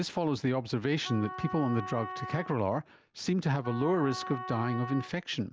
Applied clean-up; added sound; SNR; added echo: none; Wind instrument, woodwind instrument; 11 dB; none.